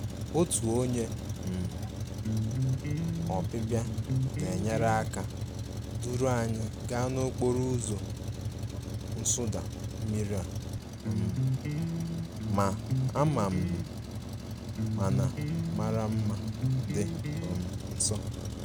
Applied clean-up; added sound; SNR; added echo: none; Truck + Electric guitar; -1 dB; none.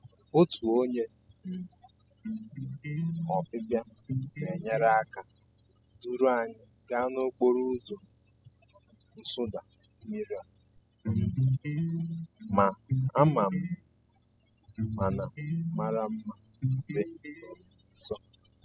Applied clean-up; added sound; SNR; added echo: classical method spectral subtraction.